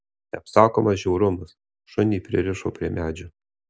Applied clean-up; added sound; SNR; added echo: none; none; none; none.